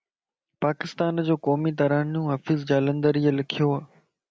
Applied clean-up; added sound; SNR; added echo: none; none; none; none.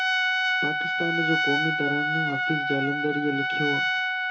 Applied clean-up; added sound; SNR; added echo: none; Trumpet; -5 dB; reverberation time 0.2 s.